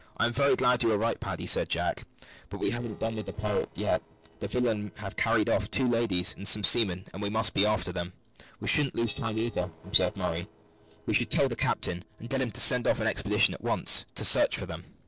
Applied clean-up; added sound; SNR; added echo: neural separator model SepFormer DNS4.